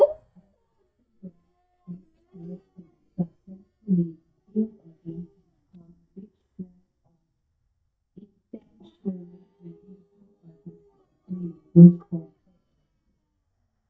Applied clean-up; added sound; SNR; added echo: neural mask model DeepFilterNet 3.